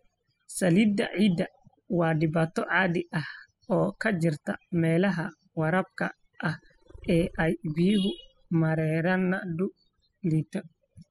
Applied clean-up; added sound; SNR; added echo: classical method spectral subtraction.